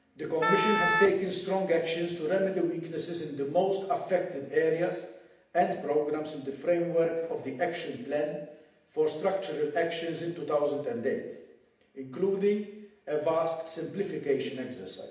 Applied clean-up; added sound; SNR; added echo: none; Wind instrument, woodwind instrument; -1 dB; reverberation time 0.8 s.